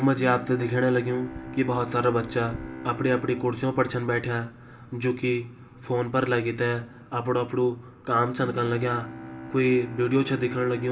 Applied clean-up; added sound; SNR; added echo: none; Bowed string instrument; 15 dB; reverberation time 1.7 s.